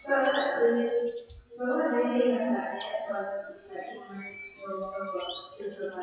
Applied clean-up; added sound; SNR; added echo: classical method WPE with log-MMSE.